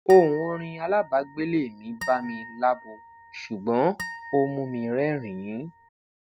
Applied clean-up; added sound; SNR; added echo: none; Harp; 16 dB; none.